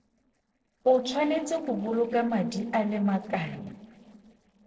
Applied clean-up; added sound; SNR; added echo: neural separator model SepFormer DNS4.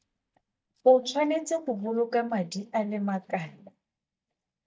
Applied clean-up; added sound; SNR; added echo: neural mask model DeepFilterNet 3.